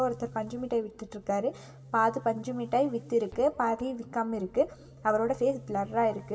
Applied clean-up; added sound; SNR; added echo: none; Boom; 19 dB; reverberation time 0.8 s.